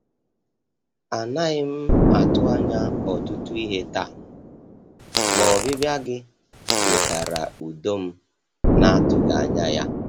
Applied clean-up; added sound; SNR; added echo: none; Explosion + Fart; -4 dB; none.